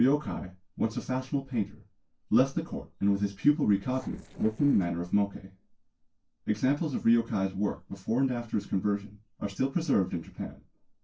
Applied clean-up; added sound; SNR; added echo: neural separator model SepFormer DNS4.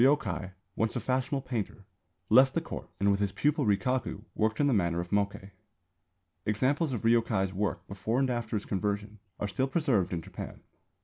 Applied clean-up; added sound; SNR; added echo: none; none; none; none.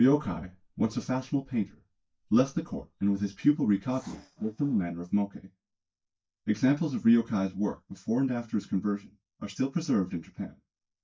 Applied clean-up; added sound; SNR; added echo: neural mask model DeepFilterNet 3.